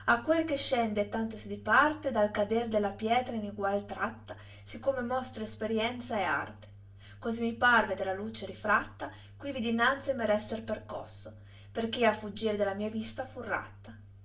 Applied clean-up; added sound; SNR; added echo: none; none; none; reverberation time 0.3 s.